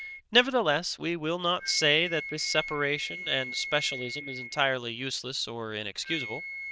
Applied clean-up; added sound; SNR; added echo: neural diffusion model UNIVERSE++.